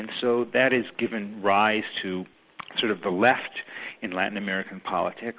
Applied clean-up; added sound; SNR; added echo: none; none; none; none.